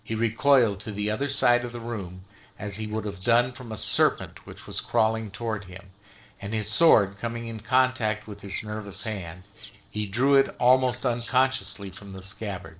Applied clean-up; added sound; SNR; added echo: neural separator model SepFormer DNS4.